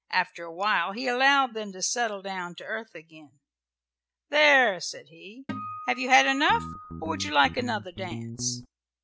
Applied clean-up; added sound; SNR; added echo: none; Guitar + Acoustic guitar; 10 dB; none.